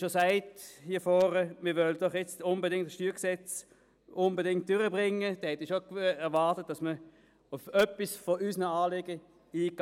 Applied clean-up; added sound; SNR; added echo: none; none; none; none.